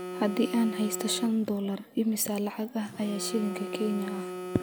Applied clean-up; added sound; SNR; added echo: none; Telephone; 9 dB; none.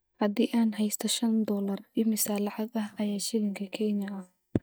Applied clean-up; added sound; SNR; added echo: neural mask model DeepFilterNet 3.